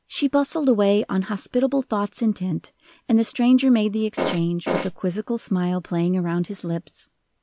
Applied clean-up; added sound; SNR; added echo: none; Fart; 3 dB; none.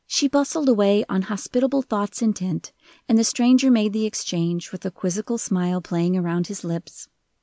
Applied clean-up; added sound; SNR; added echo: none; none; none; none.